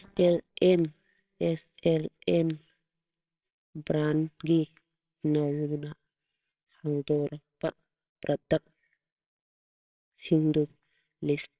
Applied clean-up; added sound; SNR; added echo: neural separator model SepFormer WHAMR!.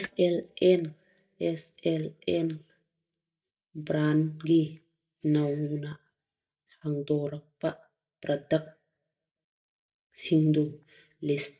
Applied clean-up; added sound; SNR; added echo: neural mask model DeepFilterNet 3.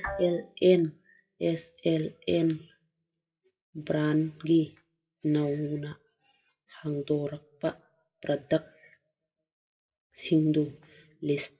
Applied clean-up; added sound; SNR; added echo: classical method WPE with log-MMSE.